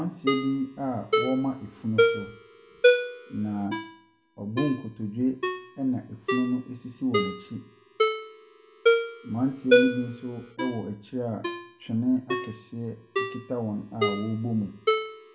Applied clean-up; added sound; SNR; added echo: none; Ringtone; -2 dB; reverberation time 0.4 s.